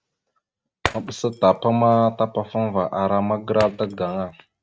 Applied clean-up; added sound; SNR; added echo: neural mask model RNNoise.